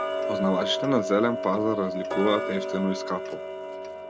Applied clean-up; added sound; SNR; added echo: none; Tick-tock; 3 dB; none.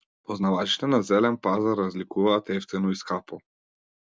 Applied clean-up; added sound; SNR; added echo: none; none; none; none.